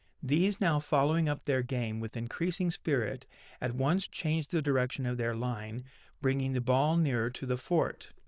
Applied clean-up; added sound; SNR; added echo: neural diffusion model UNIVERSE++.